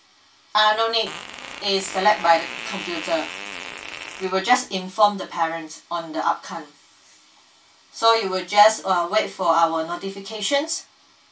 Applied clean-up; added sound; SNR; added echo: none; Fart; 12 dB; reverberation time 0.2 s.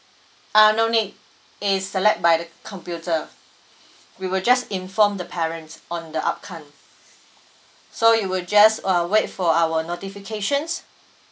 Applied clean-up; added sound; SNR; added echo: none; none; none; none.